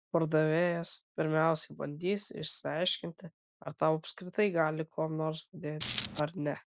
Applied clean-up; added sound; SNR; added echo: neural mask model Resemble Enhance denoiser.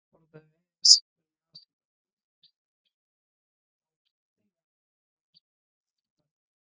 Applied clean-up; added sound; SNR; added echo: neural mask model DeepFilterNet 3.